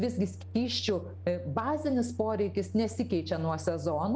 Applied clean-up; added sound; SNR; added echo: none; Microwave oven; 12 dB; none.